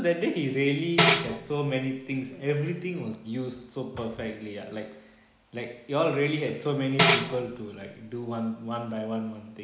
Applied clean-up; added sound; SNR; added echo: none; Tambourine; -3 dB; none.